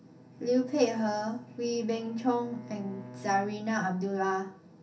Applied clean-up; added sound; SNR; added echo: none; Bowed string instrument; 18 dB; reverberation time 0.3 s.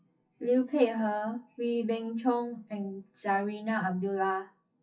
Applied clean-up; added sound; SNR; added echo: classical method WPE with log-MMSE.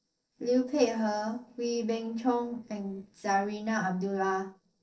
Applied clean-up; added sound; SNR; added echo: neural separator model SepFormer DNS4.